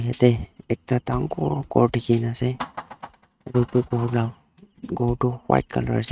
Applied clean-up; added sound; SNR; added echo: neural mask model RNNoise.